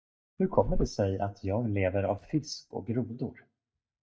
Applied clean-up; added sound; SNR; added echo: neural mask model DeepFilterNet 3.